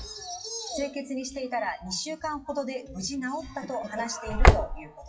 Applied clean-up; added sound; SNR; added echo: classical method WPE with log-MMSE.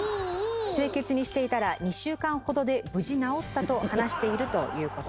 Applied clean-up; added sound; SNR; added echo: none; none; none; none.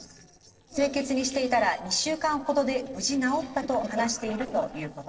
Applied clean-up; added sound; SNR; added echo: neural separator model SepFormer DNS4.